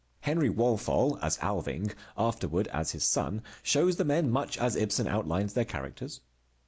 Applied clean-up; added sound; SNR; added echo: none; none; none; none.